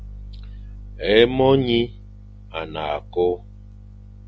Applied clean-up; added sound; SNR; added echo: none; none; none; none.